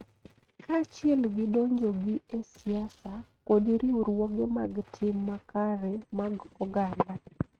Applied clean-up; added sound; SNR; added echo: neural mask model RNNoise.